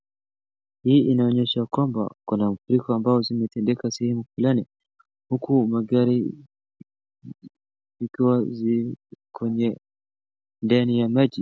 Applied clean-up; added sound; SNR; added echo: none; none; none; none.